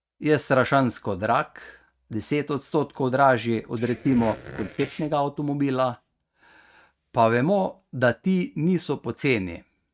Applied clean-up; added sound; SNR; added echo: neural mask model RNNoise.